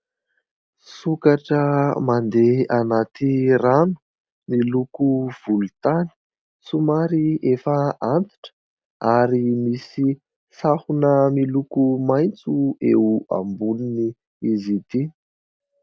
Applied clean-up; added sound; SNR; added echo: none; none; none; none.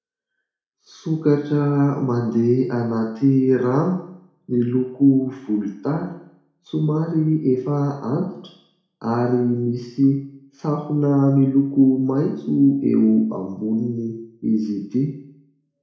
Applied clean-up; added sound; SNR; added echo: none; none; none; reverberation time 0.6 s.